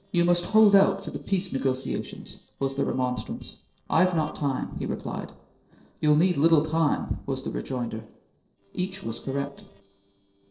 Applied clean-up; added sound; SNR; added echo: neural separator model SepFormer DNS4.